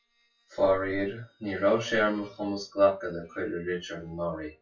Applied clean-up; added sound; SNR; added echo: classical method WPE with log-MMSE.